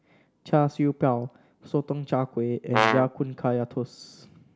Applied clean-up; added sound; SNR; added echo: none; Brass instrument; -1 dB; none.